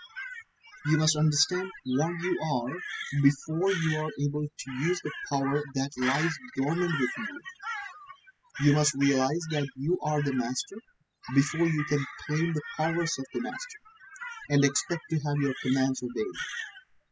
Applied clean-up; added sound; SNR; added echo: classical method spectral subtraction.